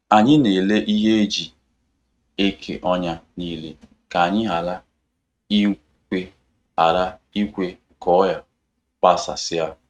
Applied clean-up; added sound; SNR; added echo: neural mask model RNNoise.